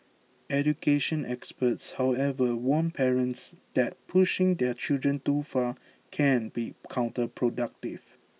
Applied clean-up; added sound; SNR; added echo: none; none; none; none.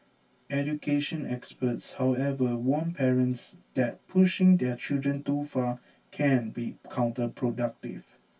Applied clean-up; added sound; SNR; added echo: none; none; none; reverberation time 0.1 s.